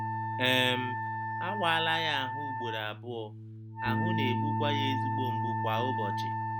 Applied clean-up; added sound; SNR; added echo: none; Wind instrument, woodwind instrument + Bass guitar; -2 dB; none.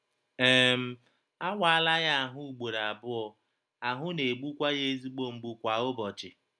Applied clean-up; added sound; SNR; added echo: none; none; none; none.